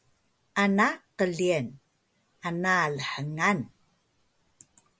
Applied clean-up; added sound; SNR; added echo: none; none; none; none.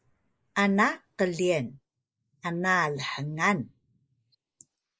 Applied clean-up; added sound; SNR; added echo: neural mask model Resemble Enhance denoiser.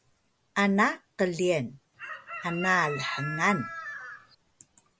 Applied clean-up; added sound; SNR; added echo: none; Chicken, rooster; 8 dB; none.